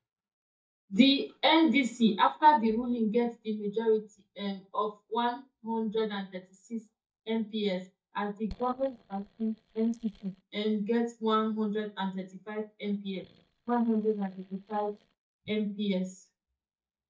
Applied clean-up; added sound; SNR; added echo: neural mask model DeepFilterNet 3.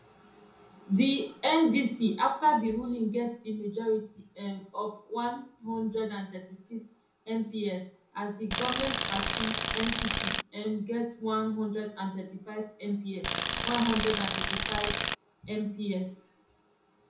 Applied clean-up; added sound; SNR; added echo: none; Tools; -4 dB; reverberation time 0.6 s.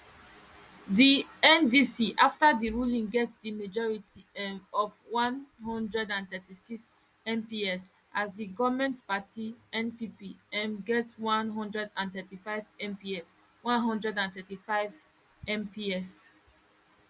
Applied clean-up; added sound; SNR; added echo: none; none; none; none.